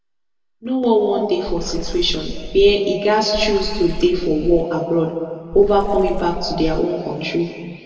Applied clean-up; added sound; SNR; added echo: none; Water / Splash, splatter; 7 dB; reverberation time 2.0 s.